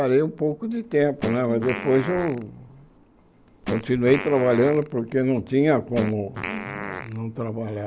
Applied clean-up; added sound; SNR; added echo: none; Fart; 12 dB; none.